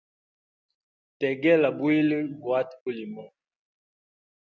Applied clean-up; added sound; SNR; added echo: none; none; none; none.